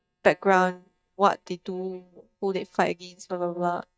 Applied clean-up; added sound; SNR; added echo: neural mask model DeepFilterNet 3.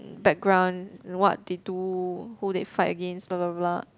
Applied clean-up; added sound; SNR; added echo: none; none; none; none.